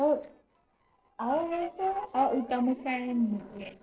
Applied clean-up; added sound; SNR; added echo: neural separator model SepFormer DNS4.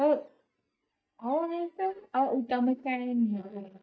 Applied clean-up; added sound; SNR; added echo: neural mask model DeepFilterNet 3.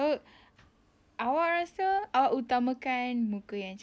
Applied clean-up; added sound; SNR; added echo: none; none; none; none.